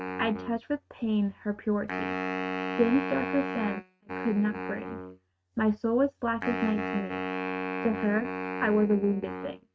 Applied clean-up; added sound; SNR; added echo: neural mask model RNNoise.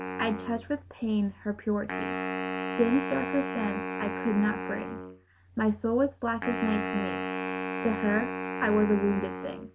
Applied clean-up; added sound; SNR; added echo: none; Wind instrument, woodwind instrument; 5 dB; none.